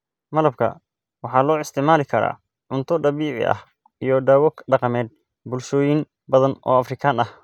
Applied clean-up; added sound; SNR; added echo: none; none; none; none.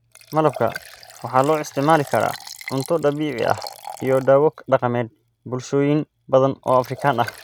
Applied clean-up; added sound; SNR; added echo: none; Liquid; 18 dB; none.